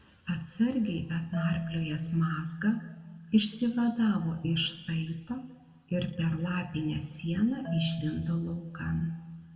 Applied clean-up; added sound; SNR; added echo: none; Marimba, xylophone; 9 dB; reverberation time 1.2 s.